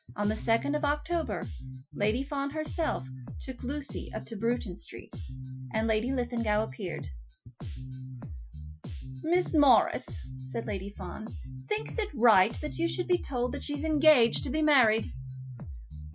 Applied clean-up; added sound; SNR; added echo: classical method Wiener filter.